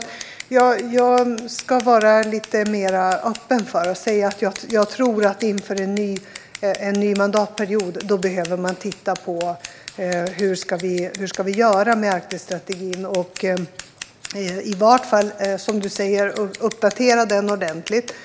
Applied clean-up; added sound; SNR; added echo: none; Scissors; 18 dB; none.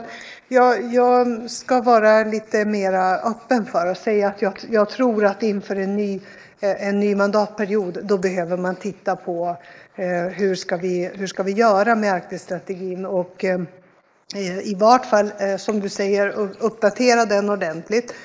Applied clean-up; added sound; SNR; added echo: neural mask model Resemble Enhance denoiser.